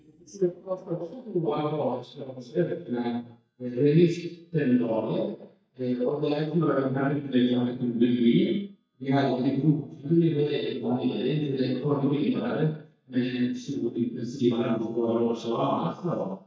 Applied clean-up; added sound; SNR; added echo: neural mask model DeepFilterNet 3.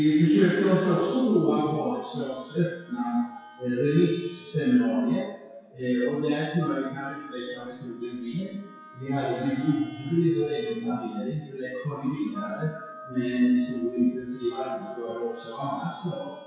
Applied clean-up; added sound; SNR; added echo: classical method WPE with log-MMSE.